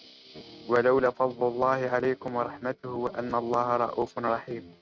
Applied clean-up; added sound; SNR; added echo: neural mask model RNNoise.